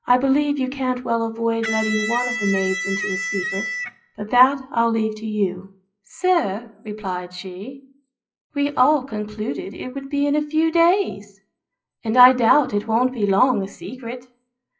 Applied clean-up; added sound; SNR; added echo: classical method WPE with log-MMSE.